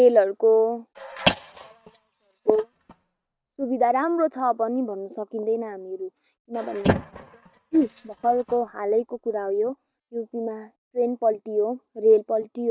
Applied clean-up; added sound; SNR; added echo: neural mask model RNNoise.